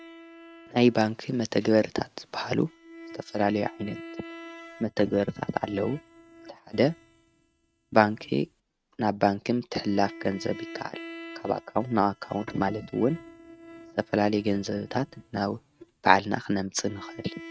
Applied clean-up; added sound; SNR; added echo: neural mask model RNNoise.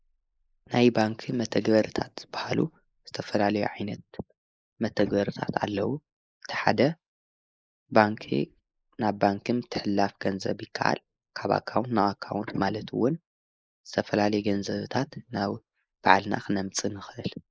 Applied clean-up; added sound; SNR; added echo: neural mask model Resemble Enhance denoiser.